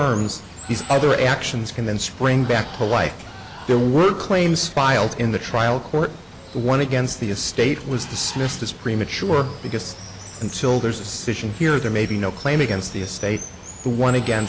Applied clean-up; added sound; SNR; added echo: none; Water; 17 dB; none.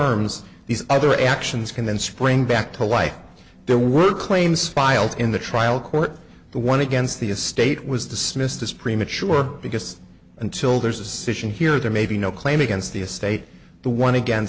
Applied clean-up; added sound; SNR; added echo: none; none; none; none.